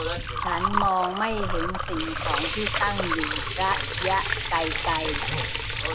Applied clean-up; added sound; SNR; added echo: none; Sink (filling or washing) / Water + Liquid; -1 dB; none.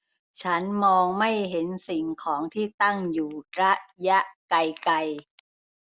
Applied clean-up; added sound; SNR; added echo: none; none; none; none.